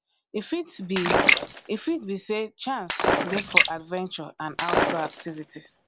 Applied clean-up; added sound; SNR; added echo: none; Splash, splatter + Shatter; -5 dB; none.